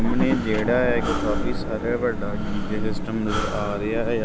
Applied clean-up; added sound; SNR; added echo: none; Breathing + Motor vehicle (road) / Engine; -1 dB; none.